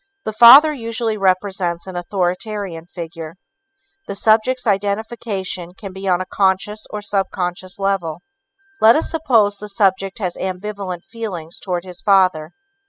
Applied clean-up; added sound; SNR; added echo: classical method spectral subtraction.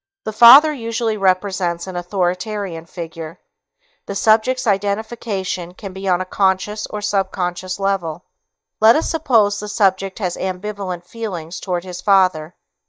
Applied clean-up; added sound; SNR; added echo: neural mask model DeepFilterNet 3.